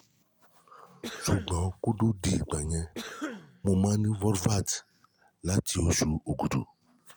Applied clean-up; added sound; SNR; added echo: none; Cough; 12 dB; none.